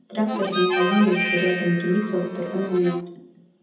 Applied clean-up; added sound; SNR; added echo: none; Harmonica; 6 dB; reverberation time 0.8 s.